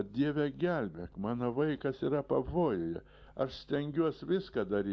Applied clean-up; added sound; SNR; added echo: none; none; none; none.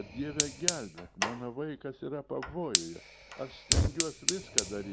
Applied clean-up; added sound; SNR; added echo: none; Fire; -5 dB; none.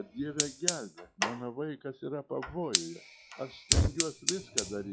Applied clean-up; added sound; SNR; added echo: classical method log-MMSE.